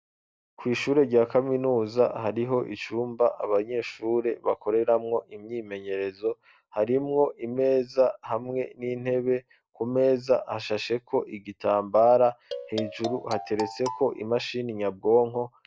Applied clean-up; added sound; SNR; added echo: none; Marimba, xylophone; 10 dB; none.